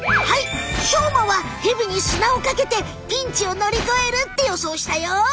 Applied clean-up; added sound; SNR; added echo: none; Bird; 19 dB; none.